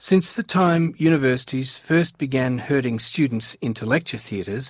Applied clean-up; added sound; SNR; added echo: none; none; none; none.